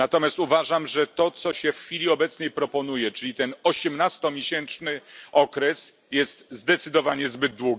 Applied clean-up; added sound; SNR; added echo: none; none; none; none.